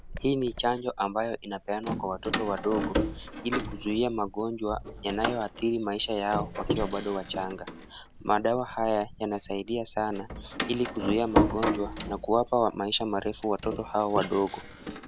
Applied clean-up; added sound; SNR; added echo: none; Door; 5 dB; none.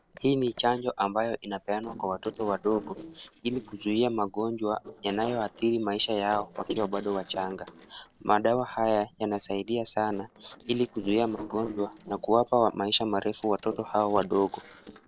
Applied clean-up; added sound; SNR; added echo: neural separator model SepFormer DNS4.